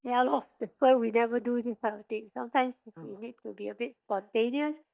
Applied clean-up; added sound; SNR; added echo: neural mask model DeepFilterNet 3.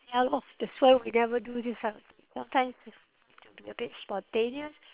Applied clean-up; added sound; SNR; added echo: neural separator model SepFormer WHAM!.